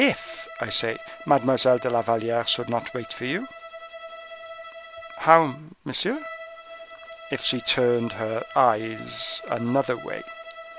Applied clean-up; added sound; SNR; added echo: none; Bowed string instrument; 15 dB; none.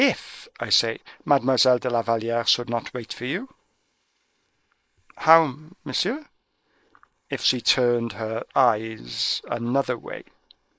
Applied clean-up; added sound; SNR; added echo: neural mask model Resemble Enhance denoiser.